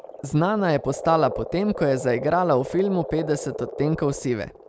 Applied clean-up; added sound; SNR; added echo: none; Frog; 11 dB; none.